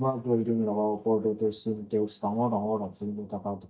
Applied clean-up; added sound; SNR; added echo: neural mask model DeepFilterNet 3.